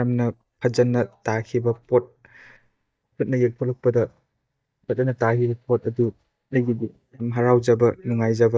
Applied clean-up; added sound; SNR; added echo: neural mask model DeepFilterNet 3.